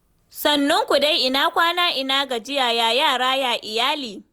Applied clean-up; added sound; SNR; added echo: none; none; none; none.